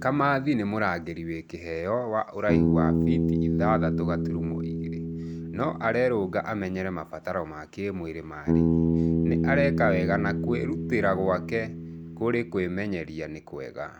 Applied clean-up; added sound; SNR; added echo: none; Bass guitar; 0 dB; none.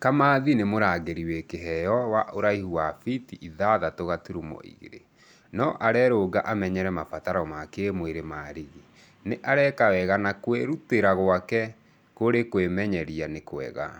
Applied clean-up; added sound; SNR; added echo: none; none; none; none.